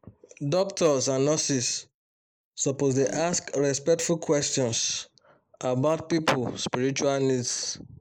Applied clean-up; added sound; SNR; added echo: neural mask model Resemble Enhance denoiser.